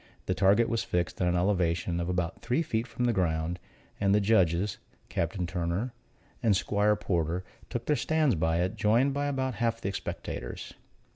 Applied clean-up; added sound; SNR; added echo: none; none; none; none.